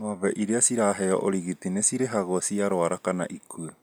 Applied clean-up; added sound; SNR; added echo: none; none; none; none.